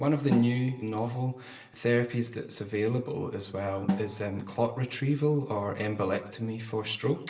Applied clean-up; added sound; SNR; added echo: none; Snare drum; 11 dB; reverberation time 0.7 s.